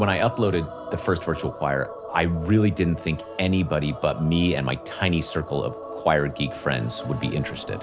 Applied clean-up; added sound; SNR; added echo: none; none; none; none.